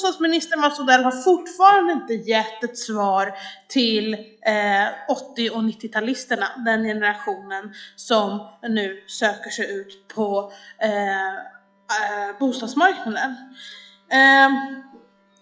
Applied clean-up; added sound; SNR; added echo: classical method log-MMSE.